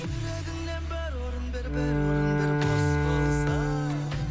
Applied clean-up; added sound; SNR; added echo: none; Bowed string instrument; -3 dB; none.